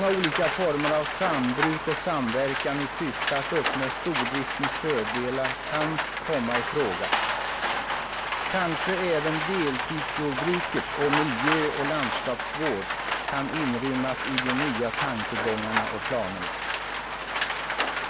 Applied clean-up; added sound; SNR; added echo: none; Rain; 0 dB; none.